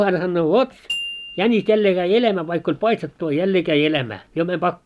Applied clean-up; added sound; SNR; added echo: none; Glockenspiel; 16 dB; none.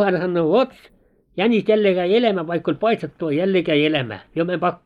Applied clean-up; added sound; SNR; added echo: neural mask model Resemble Enhance denoiser.